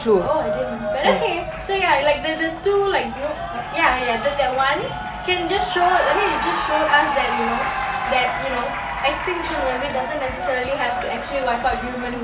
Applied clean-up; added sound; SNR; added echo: none; Cheering; 4 dB; none.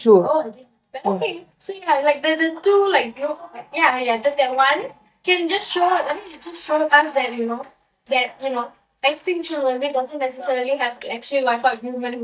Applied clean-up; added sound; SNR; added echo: neural mask model DeepFilterNet 3.